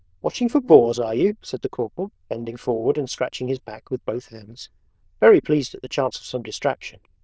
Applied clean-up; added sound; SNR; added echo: neural diffusion model UNIVERSE++.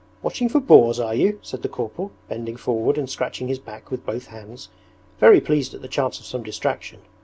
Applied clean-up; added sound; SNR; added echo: none; none; none; none.